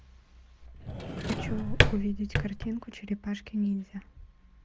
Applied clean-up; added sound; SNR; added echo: none; Drawer open or close; -5 dB; none.